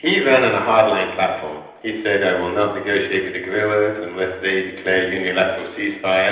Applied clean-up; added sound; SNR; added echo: none; none; none; reverberation time 0.9 s.